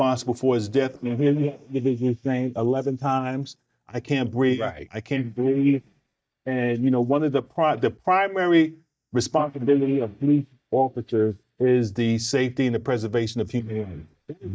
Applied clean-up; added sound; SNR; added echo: neural mask model DeepFilterNet 3.